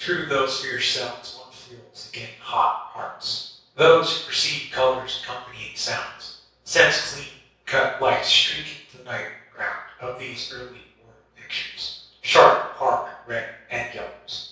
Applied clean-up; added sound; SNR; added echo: none; none; none; reverberation time 0.6 s.